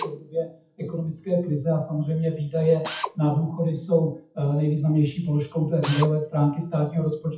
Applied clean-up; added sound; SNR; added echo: classical method WPE with log-MMSE.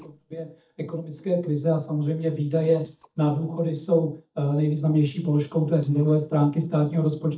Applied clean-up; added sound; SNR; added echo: neural mask model DeepFilterNet 3.